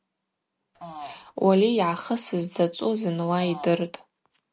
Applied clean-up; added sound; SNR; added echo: none; Fart; 15 dB; none.